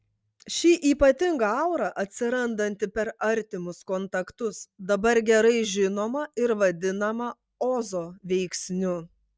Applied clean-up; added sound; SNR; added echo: none; none; none; none.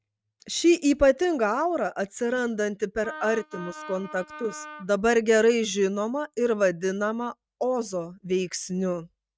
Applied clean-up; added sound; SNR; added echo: neural mask model RNNoise.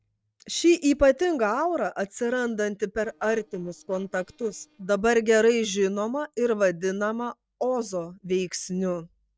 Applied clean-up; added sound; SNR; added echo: neural separator model SepFormer DNS4.